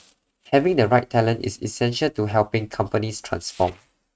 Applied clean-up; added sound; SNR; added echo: neural mask model RNNoise.